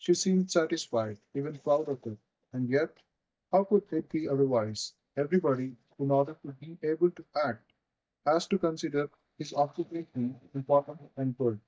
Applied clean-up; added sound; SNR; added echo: neural mask model DeepFilterNet 3.